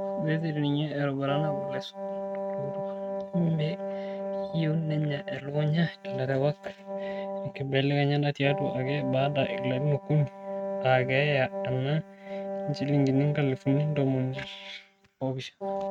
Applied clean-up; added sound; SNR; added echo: neural mask model RNNoise.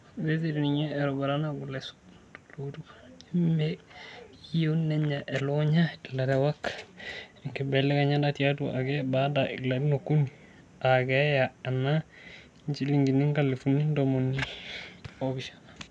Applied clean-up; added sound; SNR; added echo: none; none; none; none.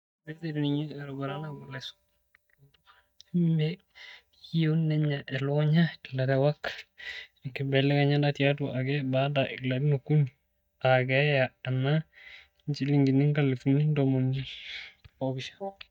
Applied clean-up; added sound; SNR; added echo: neural mask model DeepFilterNet 3.